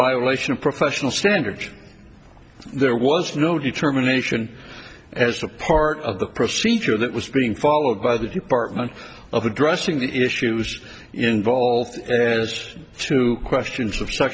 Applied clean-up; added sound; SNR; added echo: none; none; none; none.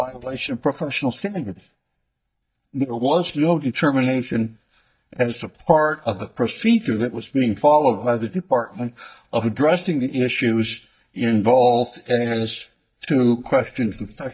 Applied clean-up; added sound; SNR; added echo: neural mask model DeepFilterNet 3.